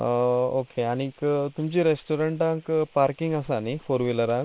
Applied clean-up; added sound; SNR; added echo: neural separator model SepFormer WHAM!.